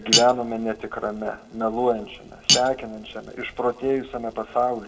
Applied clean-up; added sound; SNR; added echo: none; Cutlery, silverware; 2 dB; reverberation time 2.1 s.